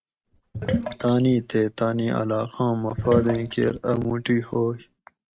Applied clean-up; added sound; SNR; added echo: neural mask model RNNoise.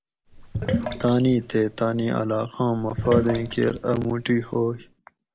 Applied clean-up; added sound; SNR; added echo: none; Sink (filling or washing); 8 dB; none.